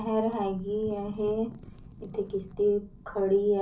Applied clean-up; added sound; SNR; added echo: none; Wind / Fire; 18 dB; reverberation time 0.5 s.